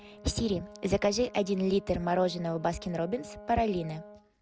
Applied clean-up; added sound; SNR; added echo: none; Brass instrument; 18 dB; none.